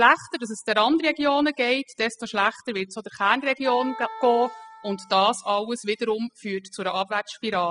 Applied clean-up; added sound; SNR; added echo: classical method spectral subtraction.